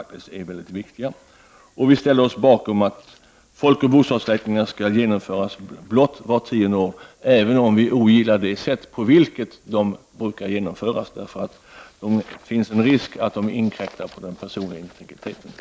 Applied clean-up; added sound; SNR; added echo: none; none; none; none.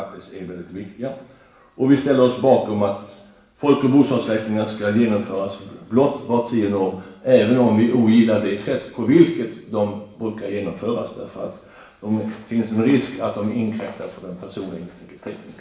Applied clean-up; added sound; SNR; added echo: none; none; none; reverberation time 0.8 s.